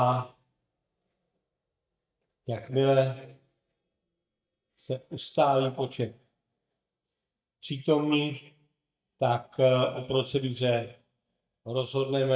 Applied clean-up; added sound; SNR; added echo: neural mask model DeepFilterNet 3.